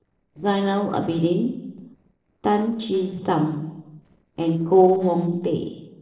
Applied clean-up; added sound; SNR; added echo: neural separator model SepFormer DNS4.